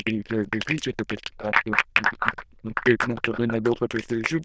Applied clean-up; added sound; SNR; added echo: neural diffusion model UNIVERSE++.